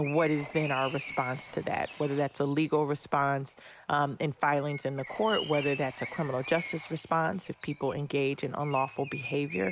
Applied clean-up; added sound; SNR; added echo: none; Writing + Bird; 11 dB; none.